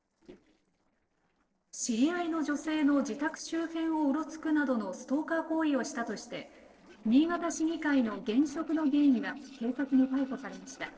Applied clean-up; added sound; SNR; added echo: neural separator model SepFormer DNS4.